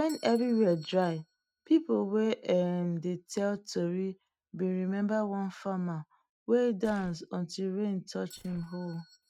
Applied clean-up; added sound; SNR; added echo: neural mask model RNNoise.